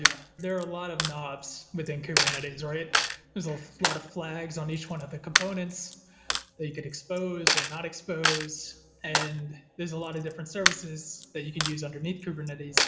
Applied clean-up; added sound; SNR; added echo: none; Coin (dropping); -3 dB; reverberation time 2.8 s.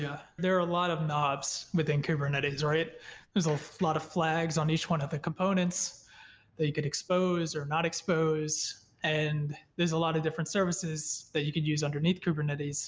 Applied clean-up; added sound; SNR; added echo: none; none; none; none.